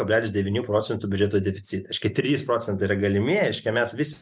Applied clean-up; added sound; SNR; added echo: none; none; none; none.